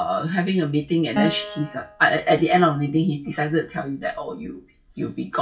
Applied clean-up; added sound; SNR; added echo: classical method WPE with log-MMSE.